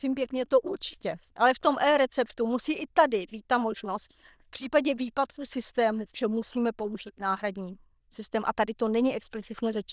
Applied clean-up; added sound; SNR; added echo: neural diffusion model UNIVERSE++.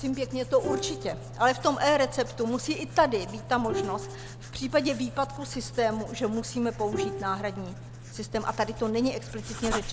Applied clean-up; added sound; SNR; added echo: none; Writing + Bowed string instrument; 9 dB; none.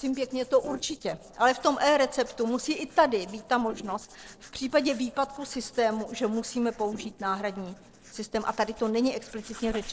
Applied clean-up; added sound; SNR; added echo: neural separator model SepFormer DNS4.